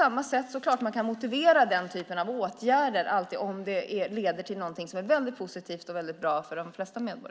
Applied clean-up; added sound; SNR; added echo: none; none; none; none.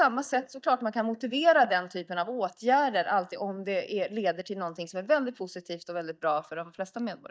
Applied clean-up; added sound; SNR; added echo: neural mask model DeepFilterNet 3.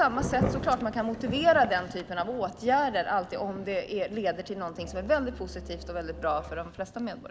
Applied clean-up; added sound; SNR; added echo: none; Musical instrument + Thunder / Rain; 9 dB; none.